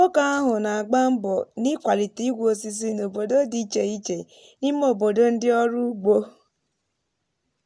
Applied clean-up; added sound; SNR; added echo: none; none; none; none.